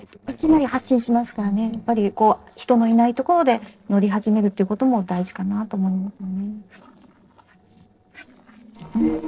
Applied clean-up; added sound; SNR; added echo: neural separator model SepFormer DNS4.